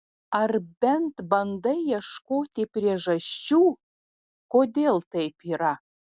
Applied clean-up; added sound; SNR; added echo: none; none; none; none.